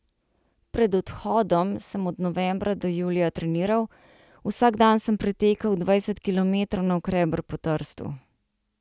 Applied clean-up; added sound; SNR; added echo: none; none; none; none.